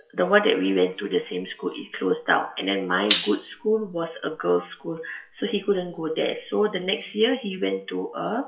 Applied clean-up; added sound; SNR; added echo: classical method WPE with log-MMSE.